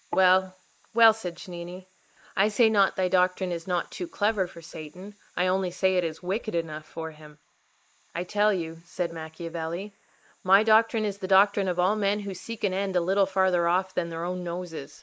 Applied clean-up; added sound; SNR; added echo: neural mask model Resemble Enhance denoiser.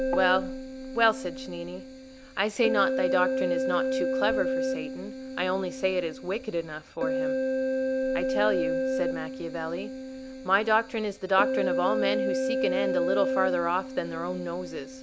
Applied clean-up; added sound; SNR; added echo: none; Keyboard (musical); 0 dB; none.